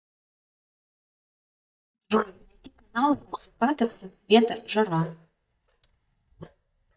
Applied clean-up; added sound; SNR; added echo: neural mask model DeepFilterNet 3.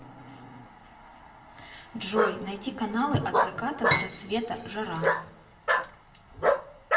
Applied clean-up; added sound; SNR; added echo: none; Bark; -1 dB; reverberation time 1.3 s.